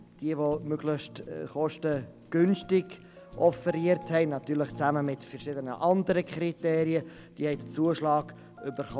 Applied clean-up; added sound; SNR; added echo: none; Piano + Fire; 18 dB; none.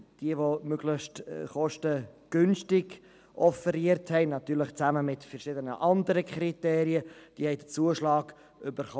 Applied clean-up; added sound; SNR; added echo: none; none; none; none.